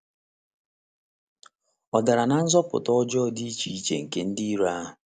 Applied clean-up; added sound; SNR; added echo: none; none; none; none.